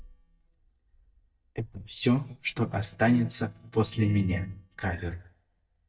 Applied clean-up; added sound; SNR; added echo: neural mask model DeepFilterNet 3.